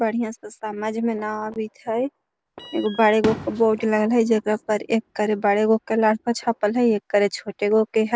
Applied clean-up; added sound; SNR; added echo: none; Fireworks + Alarm; 18 dB; none.